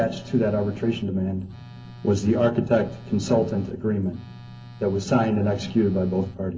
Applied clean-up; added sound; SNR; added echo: none; Telephone; 19 dB; reverberation time 0.3 s.